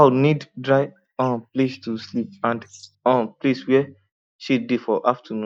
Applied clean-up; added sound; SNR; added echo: neural mask model DeepFilterNet 3.